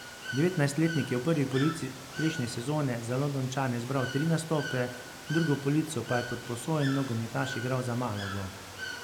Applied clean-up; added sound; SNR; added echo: none; Water / Bird; 11 dB; none.